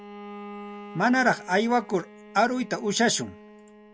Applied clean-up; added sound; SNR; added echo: none; Bowed string instrument; 17 dB; none.